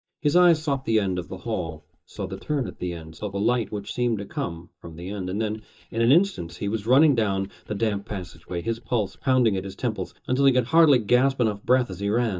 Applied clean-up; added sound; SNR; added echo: neural mask model DeepFilterNet 3.